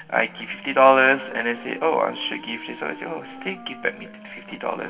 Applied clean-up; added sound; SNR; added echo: none; Wind instrument, woodwind instrument; 19 dB; reverberation time 2.8 s.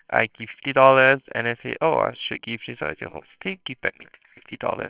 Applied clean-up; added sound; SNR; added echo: neural separator model SepFormer WHAMR!.